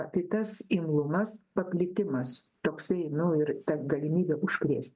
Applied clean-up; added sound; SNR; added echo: none; none; none; none.